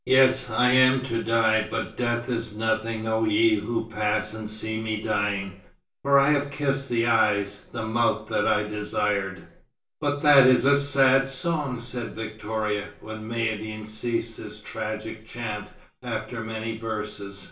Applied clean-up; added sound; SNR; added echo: none; none; none; reverberation time 0.2 s.